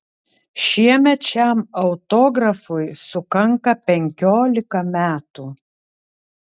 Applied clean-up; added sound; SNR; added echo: none; none; none; none.